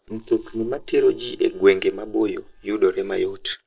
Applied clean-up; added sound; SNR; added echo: neural separator model SepFormer DNS4.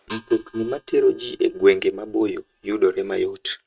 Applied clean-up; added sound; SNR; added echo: neural mask model RNNoise.